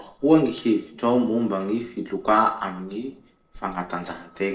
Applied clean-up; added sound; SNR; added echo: neural separator model SepFormer DNS4.